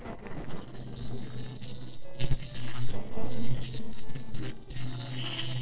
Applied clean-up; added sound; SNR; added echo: neural separator model SepFormer DNS4.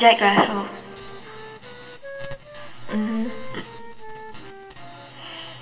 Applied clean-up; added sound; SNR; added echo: none; Wind instrument, woodwind instrument; 17 dB; reverberation time 2.7 s.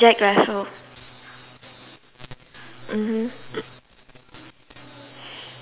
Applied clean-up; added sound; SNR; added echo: none; none; none; none.